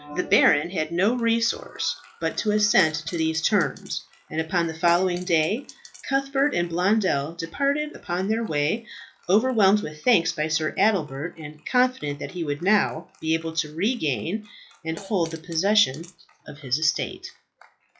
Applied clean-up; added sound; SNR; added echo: classical method log-MMSE.